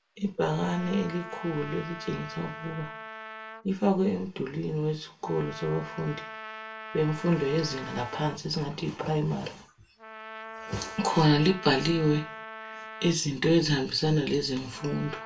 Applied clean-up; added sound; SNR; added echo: none; Trumpet; 14 dB; reverberation time 0.2 s.